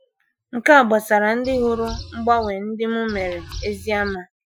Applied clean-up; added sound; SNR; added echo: classical method Wiener filter.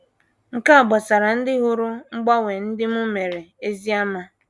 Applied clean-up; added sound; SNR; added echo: none; none; none; none.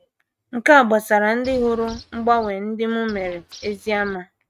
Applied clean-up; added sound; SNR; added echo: neural mask model RNNoise.